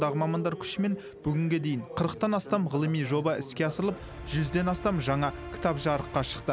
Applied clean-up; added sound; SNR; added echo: none; none; none; none.